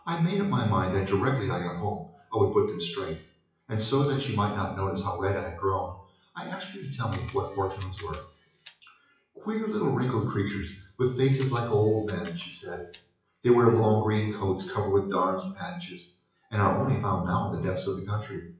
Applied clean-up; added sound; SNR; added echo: classical method WPE with log-MMSE.